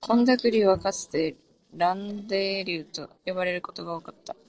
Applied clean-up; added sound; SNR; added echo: neural separator model SepFormer DNS4.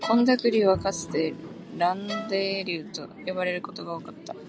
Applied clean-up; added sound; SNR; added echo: none; Bowed string instrument + Bowed string instrument; 14 dB; none.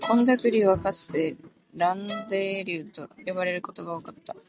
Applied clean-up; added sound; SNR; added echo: neural mask model RNNoise.